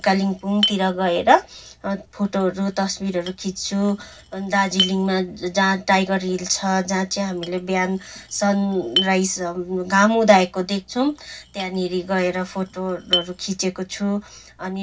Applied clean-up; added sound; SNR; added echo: none; Chink, clink; 11 dB; reverberation time 0.4 s.